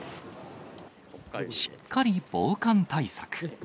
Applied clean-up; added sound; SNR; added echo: none; none; none; none.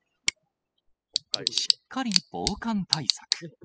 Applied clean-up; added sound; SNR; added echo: classical method spectral subtraction.